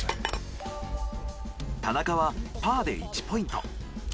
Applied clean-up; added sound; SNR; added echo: none; Fire; 5 dB; none.